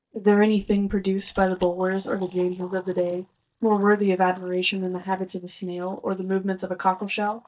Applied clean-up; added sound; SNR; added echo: neural mask model DeepFilterNet 3.